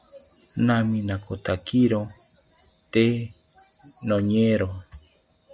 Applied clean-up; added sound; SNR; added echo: none; none; none; none.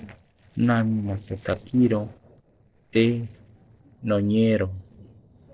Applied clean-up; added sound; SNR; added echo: neural separator model SepFormer DNS4.